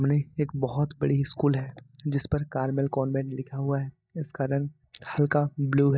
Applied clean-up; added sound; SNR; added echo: neural mask model DeepFilterNet 3.